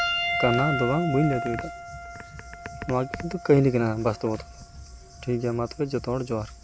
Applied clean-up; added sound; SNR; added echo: none; Piano; 7 dB; none.